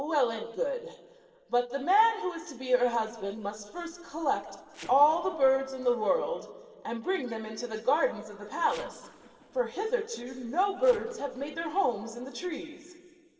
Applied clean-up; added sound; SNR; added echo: neural separator model SepFormer DNS4.